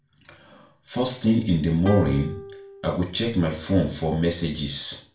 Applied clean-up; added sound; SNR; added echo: none; Plucked string instrument; 14 dB; reverberation time 0.4 s.